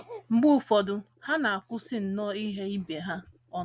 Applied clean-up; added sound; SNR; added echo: none; none; none; none.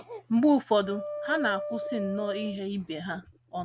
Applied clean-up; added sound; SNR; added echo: none; Wind instrument, woodwind instrument; 9 dB; none.